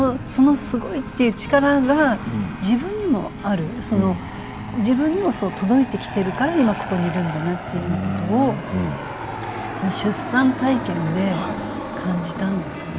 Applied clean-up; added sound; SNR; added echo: none; Aircraft; 10 dB; none.